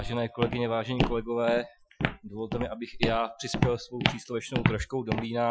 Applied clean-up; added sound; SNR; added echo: classical method Wiener filter.